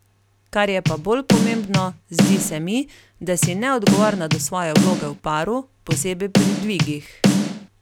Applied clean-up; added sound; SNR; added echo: none; Bass drum / Snare drum; -4 dB; none.